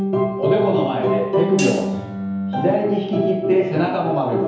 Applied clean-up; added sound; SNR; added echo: none; Hi-hat; 17 dB; reverberation time 1.0 s.